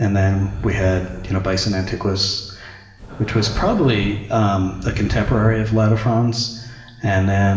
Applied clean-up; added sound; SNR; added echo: none; Breathing; 15 dB; reverberation time 1.1 s.